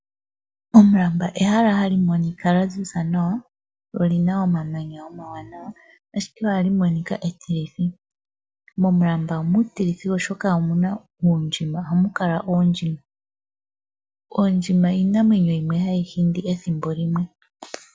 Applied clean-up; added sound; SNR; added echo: none; none; none; none.